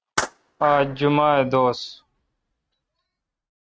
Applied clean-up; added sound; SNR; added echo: neural mask model RNNoise.